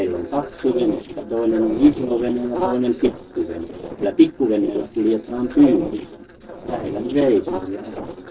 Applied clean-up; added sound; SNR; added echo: neural separator model SepFormer DNS4.